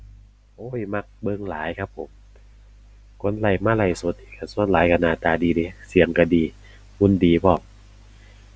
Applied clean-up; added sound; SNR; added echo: none; none; none; none.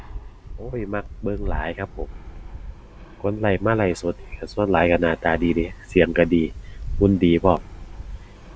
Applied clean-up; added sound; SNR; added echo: none; Fixed-wing aircraft, airplane; 11 dB; none.